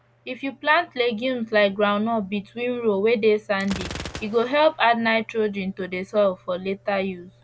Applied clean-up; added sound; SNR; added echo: none; Gunshot, gunfire; 20 dB; none.